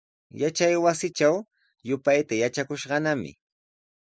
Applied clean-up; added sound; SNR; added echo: none; none; none; none.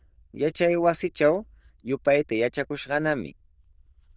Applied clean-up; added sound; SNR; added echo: neural diffusion model UNIVERSE++.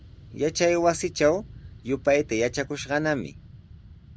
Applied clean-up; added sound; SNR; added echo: none; Fixed-wing aircraft, airplane; 19 dB; none.